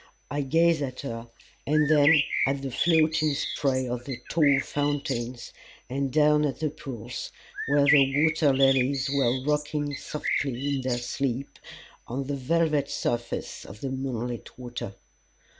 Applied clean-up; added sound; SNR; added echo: none; Bird; 4 dB; none.